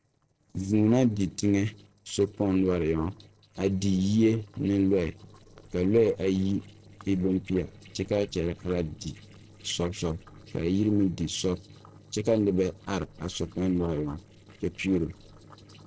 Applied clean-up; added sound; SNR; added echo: neural separator model SepFormer DNS4.